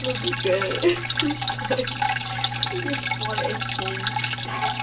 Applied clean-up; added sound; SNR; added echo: none; Drip; -2 dB; reverberation time 0.2 s.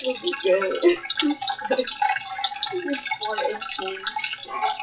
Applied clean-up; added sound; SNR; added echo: classical method WPE with log-MMSE.